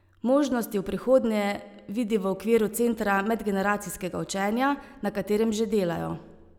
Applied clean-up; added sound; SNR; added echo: none; none; none; none.